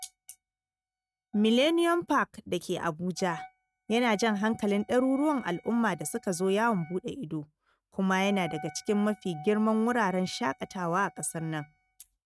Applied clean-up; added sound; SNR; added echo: neural mask model RNNoise.